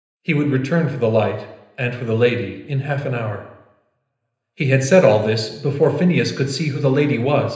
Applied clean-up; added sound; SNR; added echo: none; none; none; reverberation time 0.9 s.